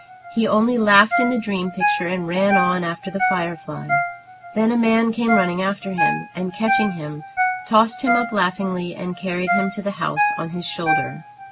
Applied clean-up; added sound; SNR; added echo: none; Ringtone; 3 dB; none.